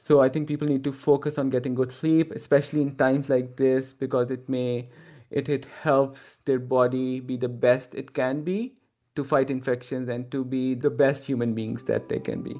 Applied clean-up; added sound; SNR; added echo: none; none; none; none.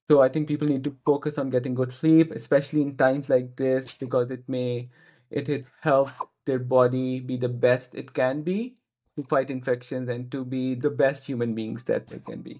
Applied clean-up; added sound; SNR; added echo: neural mask model DeepFilterNet 3.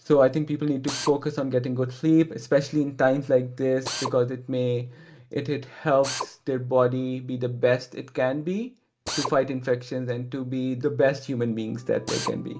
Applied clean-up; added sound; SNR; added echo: none; Drill; 15 dB; reverberation time 0.2 s.